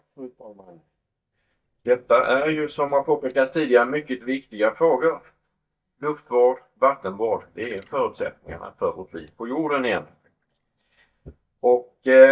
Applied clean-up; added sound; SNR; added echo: neural mask model DeepFilterNet 3.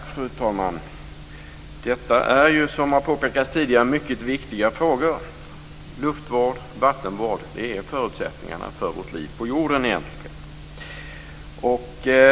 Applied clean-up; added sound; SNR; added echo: none; none; none; none.